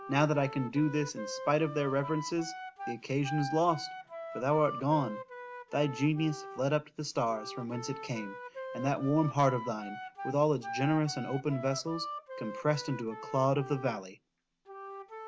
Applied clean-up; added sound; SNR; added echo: none; Wind instrument, woodwind instrument; 11 dB; none.